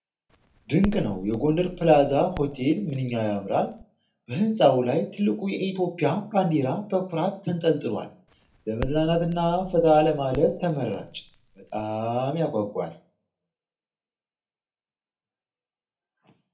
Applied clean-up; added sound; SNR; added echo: none; Crackle; 14 dB; reverberation time 0.3 s.